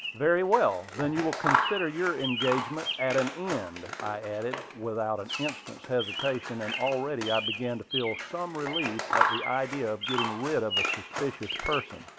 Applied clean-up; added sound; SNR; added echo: none; Chirp, tweet + Scissors; 3 dB; none.